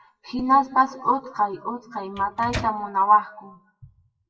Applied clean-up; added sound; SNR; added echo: classical method WPE with log-MMSE.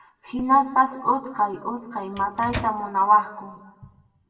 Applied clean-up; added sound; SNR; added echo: none; Microwave oven; 13 dB; reverberation time 1.2 s.